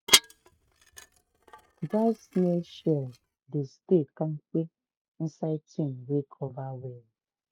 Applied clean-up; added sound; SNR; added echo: neural mask model RNNoise.